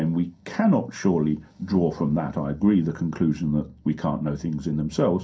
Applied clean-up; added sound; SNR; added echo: none; none; none; reverberation time 0.3 s.